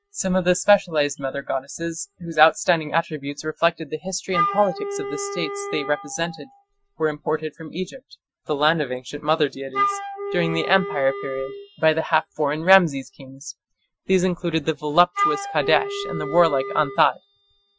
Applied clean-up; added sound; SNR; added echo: classical method Wiener filter.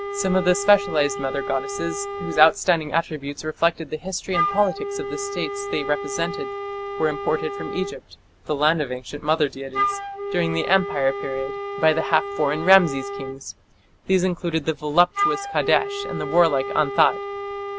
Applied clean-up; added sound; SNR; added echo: none; Wind instrument, woodwind instrument; 7 dB; none.